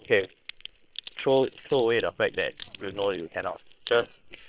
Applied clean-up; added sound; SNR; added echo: neural separator model SepFormer WHAM!.